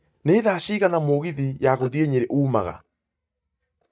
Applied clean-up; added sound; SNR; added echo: neural mask model DeepFilterNet 3.